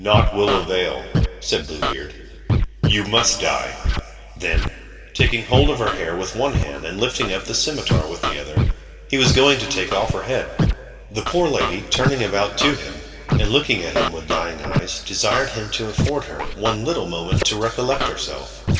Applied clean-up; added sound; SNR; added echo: none; Scratching (performance technique); 1 dB; reverberation time 2.3 s.